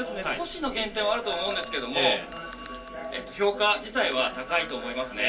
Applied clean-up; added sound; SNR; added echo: none; Bell; 17 dB; reverberation time 0.3 s.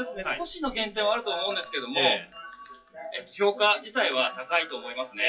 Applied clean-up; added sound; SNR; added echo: classical method WPE with log-MMSE.